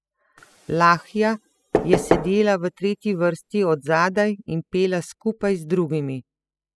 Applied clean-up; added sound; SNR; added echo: classical method spectral subtraction.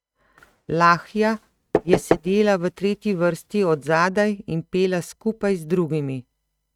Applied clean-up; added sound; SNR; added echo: neural mask model RNNoise.